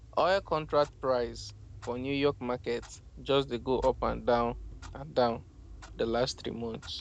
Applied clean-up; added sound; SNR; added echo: none; Clock; 15 dB; none.